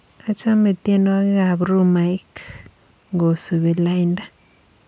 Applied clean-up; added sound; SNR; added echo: none; none; none; none.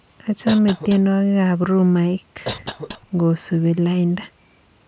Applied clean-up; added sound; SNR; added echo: none; Cough; 15 dB; none.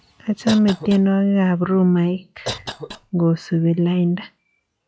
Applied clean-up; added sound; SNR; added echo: classical method log-MMSE.